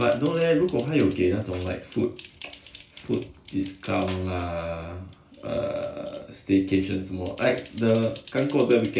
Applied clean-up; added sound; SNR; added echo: none; Typing; 18 dB; reverberation time 0.4 s.